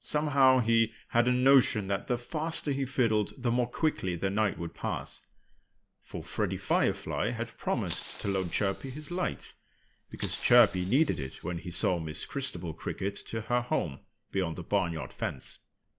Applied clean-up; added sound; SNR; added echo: none; Fire; 18 dB; none.